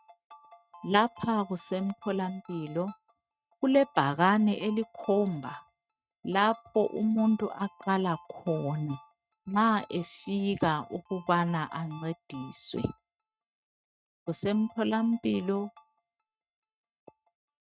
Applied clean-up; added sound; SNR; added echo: neural mask model RNNoise.